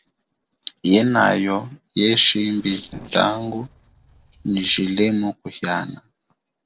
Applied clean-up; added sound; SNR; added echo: neural separator model SepFormer DNS4.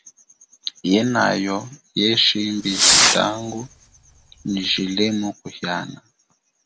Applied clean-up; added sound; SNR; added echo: none; Fireworks; -2 dB; none.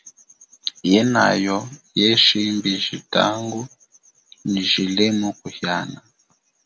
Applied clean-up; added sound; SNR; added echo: none; none; none; none.